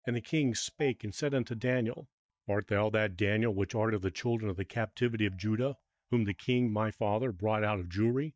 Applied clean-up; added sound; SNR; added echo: neural mask model DeepFilterNet 3.